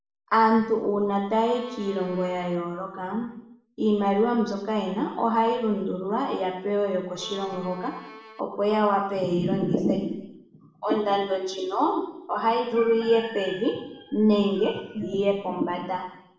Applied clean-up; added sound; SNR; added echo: none; Bowed string instrument; 17 dB; reverberation time 0.8 s.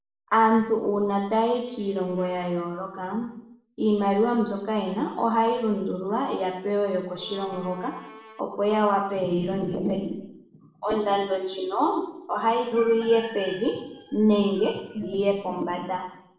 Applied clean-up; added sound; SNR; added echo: neural separator model SepFormer DNS4.